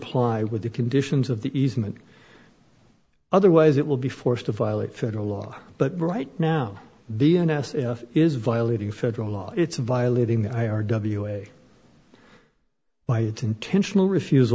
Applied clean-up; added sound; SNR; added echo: none; none; none; none.